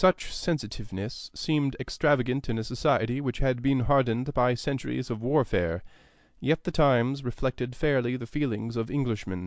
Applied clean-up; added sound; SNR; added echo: none; none; none; none.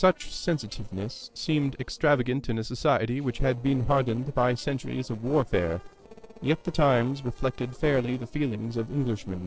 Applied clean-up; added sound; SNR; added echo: neural separator model SepFormer DNS4.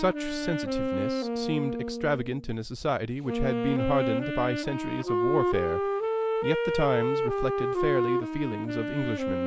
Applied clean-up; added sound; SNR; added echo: none; Wind instrument, woodwind instrument; -1 dB; none.